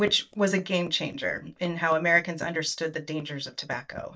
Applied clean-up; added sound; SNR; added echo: neural mask model DeepFilterNet 3.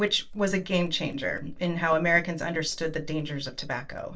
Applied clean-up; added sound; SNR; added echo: neural separator model SepFormer DNS4.